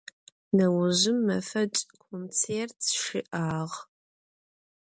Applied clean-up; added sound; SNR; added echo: none; none; none; none.